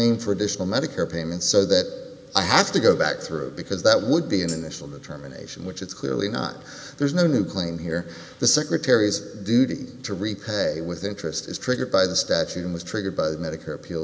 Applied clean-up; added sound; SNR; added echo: none; Tambourine; 17 dB; none.